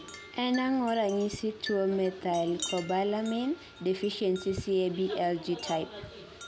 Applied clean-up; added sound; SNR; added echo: none; Wind chime; 15 dB; none.